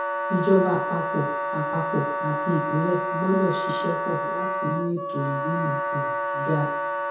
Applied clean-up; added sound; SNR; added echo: none; Wind instrument, woodwind instrument; 0 dB; reverberation time 0.6 s.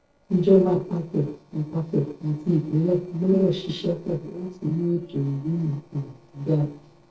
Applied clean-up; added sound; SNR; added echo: neural separator model SepFormer DNS4.